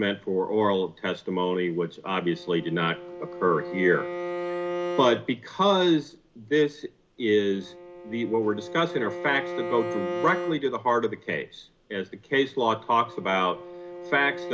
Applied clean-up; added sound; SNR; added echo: none; Bowed string instrument; 10 dB; none.